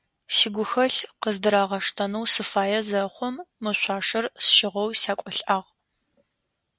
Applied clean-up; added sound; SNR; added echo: none; none; none; none.